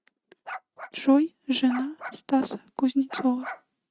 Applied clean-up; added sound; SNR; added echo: neural mask model RNNoise.